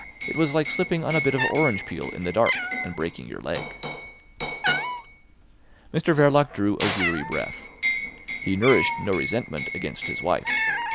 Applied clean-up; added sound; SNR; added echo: none; Liquid + Cat; 4 dB; none.